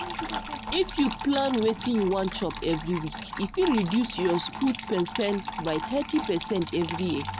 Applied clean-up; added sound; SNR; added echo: none; Trickle, dribble / Water tap, faucet; 8 dB; none.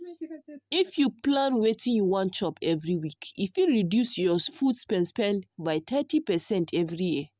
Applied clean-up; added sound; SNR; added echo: none; none; none; none.